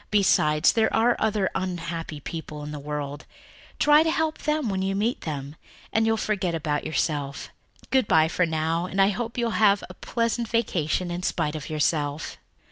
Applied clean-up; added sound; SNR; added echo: none; none; none; none.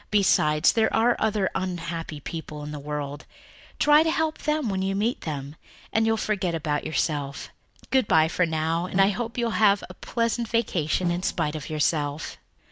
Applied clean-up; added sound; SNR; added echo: none; Snare drum; 10 dB; none.